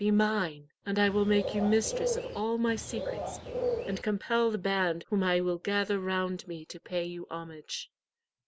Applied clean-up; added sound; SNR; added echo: none; Bird; 4 dB; none.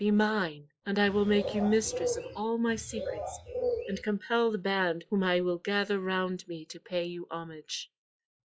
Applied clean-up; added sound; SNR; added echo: classical method log-MMSE.